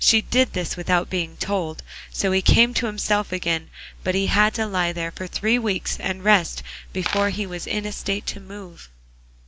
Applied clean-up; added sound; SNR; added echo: none; Coin (dropping); 10 dB; none.